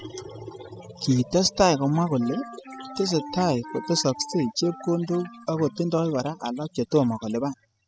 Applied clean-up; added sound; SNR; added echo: classical method spectral subtraction.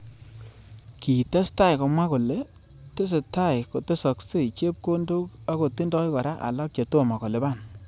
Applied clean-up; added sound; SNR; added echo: none; none; none; none.